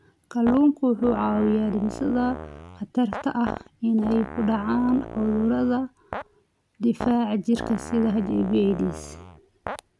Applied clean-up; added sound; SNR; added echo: none; Fart; 12 dB; none.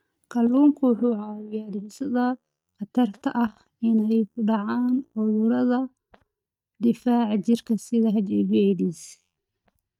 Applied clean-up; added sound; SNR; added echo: neural mask model DeepFilterNet 3.